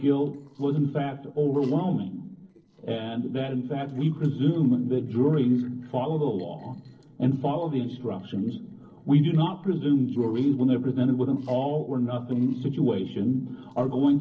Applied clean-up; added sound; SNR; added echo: neural separator model SepFormer DNS4.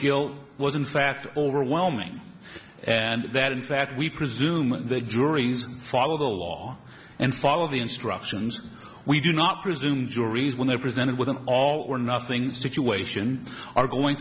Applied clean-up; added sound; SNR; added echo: none; none; none; none.